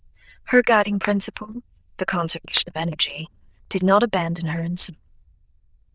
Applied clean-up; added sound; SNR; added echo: neural diffusion model UNIVERSE++.